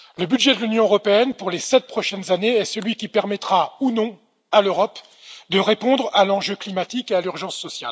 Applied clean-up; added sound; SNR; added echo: none; none; none; none.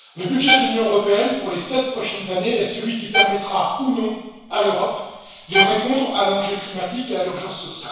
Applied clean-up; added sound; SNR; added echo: none; Bowed string instrument; 4 dB; reverberation time 1.1 s.